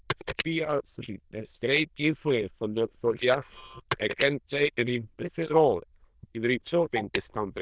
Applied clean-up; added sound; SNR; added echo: neural diffusion model UNIVERSE++.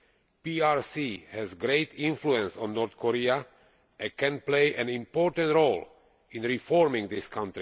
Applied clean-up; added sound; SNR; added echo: none; none; none; none.